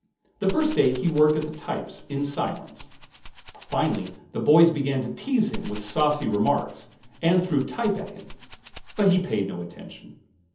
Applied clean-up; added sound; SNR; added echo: none; Rattle (instrument); 14 dB; reverberation time 0.7 s.